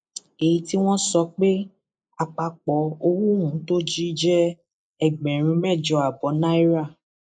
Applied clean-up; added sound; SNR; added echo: neural mask model Resemble Enhance denoiser.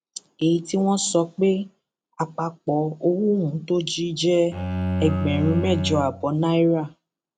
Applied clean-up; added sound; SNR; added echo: none; Bowed string instrument; 4 dB; none.